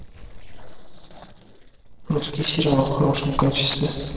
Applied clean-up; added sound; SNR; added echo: neural separator model SepFormer DNS4.